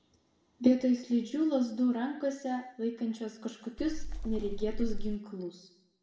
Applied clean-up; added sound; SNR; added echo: none; Wind; 1 dB; reverberation time 0.7 s.